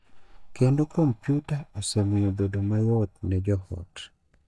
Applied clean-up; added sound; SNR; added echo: neural mask model DeepFilterNet 3.